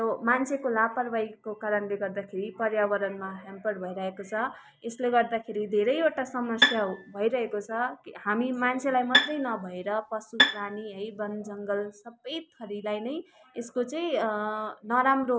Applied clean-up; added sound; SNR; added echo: none; Bowed string instrument; -1 dB; none.